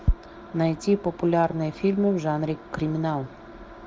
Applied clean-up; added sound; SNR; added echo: none; none; none; none.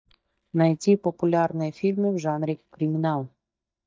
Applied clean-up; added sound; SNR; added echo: neural mask model DeepFilterNet 3.